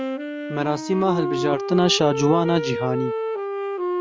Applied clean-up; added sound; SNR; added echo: none; Wind instrument, woodwind instrument; 3 dB; none.